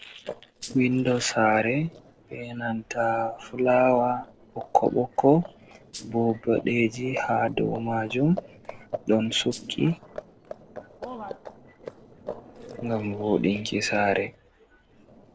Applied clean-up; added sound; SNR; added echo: neural separator model SepFormer DNS4.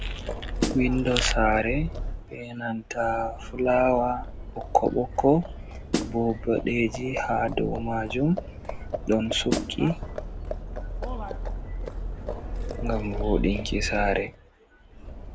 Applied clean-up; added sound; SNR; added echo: none; Livestock, farm animals, working animals + Snare drum; 5 dB; none.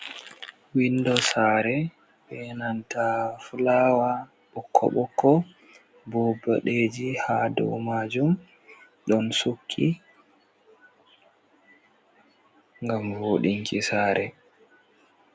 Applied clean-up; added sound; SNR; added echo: none; none; none; none.